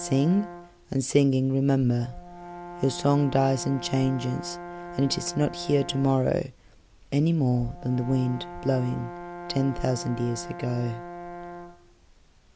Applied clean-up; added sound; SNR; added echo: none; Brass instrument; 14 dB; none.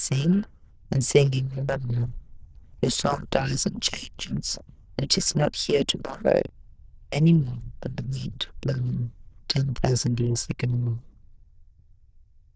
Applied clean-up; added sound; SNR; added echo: neural diffusion model UNIVERSE++.